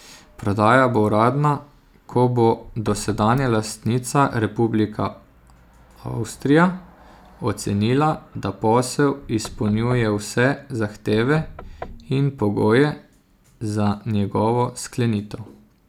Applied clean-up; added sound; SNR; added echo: none; Knock / Wood; 18 dB; none.